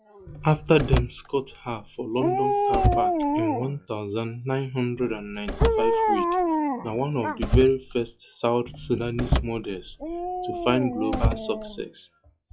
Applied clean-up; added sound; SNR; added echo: classical method log-MMSE.